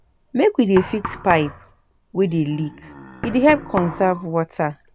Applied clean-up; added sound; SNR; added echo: none; Knock + Burping, eructation; 13 dB; none.